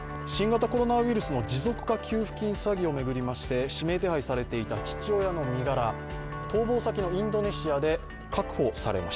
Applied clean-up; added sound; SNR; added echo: none; Bowed string instrument; 14 dB; none.